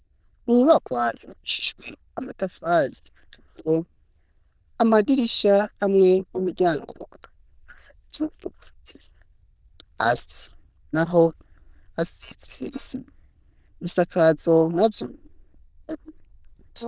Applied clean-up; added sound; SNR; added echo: neural diffusion model UNIVERSE++.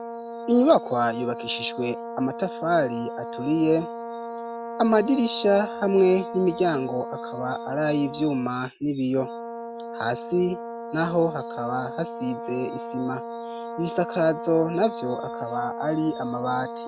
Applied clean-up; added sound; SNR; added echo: none; Brass instrument; 9 dB; none.